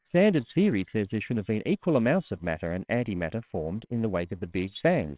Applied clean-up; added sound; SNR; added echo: neural separator model SepFormer WHAMR!.